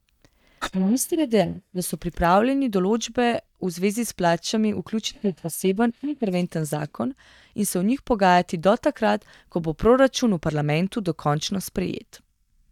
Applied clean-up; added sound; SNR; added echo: neural mask model DeepFilterNet 3.